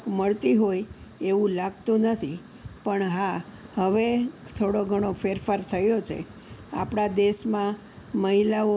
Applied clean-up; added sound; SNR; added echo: none; none; none; none.